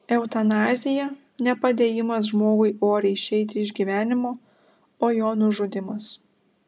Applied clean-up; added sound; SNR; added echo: none; none; none; none.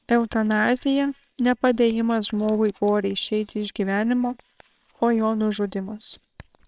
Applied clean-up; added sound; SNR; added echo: neural separator model SepFormer WHAMR!.